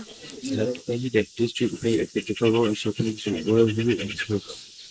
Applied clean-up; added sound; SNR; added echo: neural mask model Resemble Enhance denoiser.